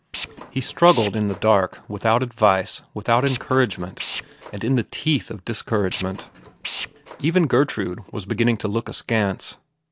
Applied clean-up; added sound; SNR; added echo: none; Tools; 9 dB; none.